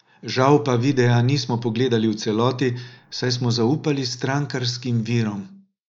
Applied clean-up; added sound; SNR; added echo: neural mask model Resemble Enhance denoiser.